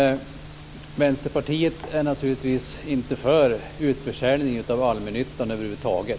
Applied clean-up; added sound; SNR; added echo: none; none; none; none.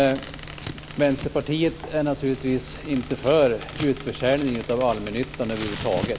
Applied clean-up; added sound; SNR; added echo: none; Scissors + Squeak; 14 dB; none.